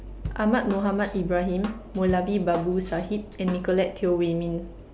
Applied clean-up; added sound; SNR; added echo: none; Drum / Drum kit; 14 dB; none.